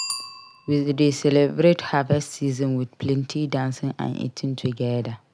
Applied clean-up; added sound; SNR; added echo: none; Bicycle bell; 18 dB; none.